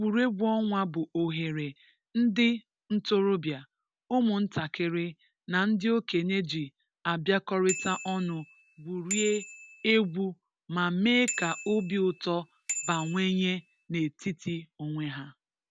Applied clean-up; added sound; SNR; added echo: none; Bicycle bell; 11 dB; none.